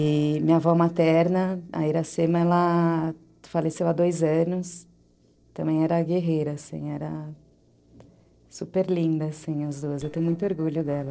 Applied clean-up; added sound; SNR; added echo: neural separator model SepFormer DNS4.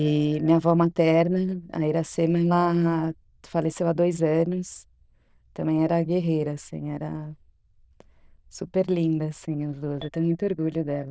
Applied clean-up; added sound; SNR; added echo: neural diffusion model UNIVERSE++.